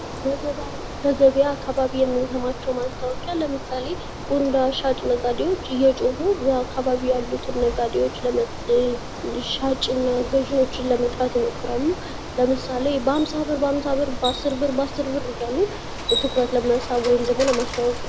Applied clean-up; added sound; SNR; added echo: none; Bicycle; 8 dB; reverberation time 0.6 s.